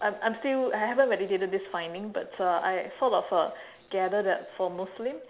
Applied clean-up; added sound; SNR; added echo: none; none; none; none.